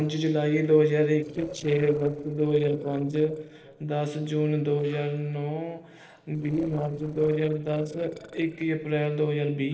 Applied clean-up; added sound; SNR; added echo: neural separator model SepFormer DNS4.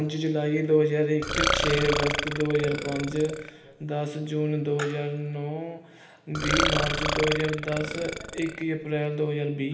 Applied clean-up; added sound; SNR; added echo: none; Burping, eructation; 2 dB; reverberation time 1.0 s.